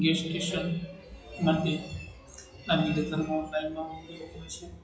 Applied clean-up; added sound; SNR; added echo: classical method WPE with log-MMSE.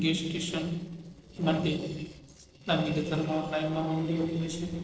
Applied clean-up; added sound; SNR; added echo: neural separator model SepFormer DNS4.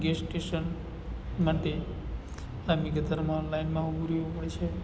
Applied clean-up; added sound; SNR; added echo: none; none; none; none.